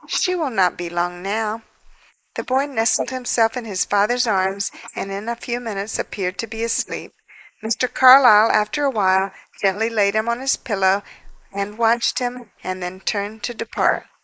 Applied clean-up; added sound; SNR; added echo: neural mask model Resemble Enhance denoiser.